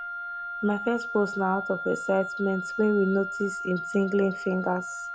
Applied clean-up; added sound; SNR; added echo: none; Wind instrument, woodwind instrument; 7 dB; none.